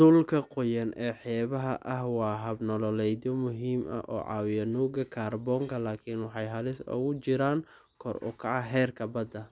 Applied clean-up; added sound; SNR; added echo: none; none; none; none.